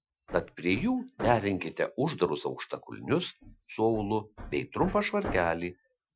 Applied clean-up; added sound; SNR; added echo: classical method Wiener filter.